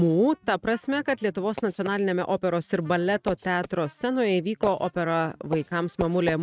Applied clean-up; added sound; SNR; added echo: neural mask model RNNoise.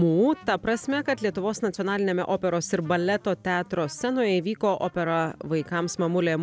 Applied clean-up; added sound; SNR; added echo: none; none; none; none.